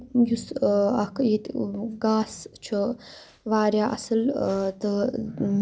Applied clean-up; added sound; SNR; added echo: none; none; none; none.